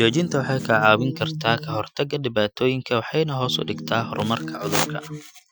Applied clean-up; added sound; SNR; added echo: classical method Wiener filter.